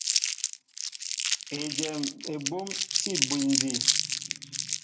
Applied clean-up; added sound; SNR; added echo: none; Crumpling, crinkling; -5 dB; reverberation time 0.2 s.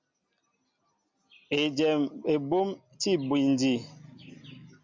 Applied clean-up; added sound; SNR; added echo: none; none; none; none.